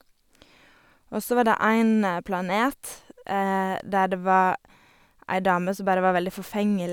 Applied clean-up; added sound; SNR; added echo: none; none; none; none.